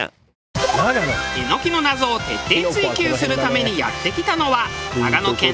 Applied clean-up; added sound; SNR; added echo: none; none; none; none.